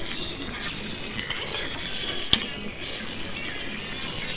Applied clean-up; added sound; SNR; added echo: neural separator model SepFormer WHAMR!.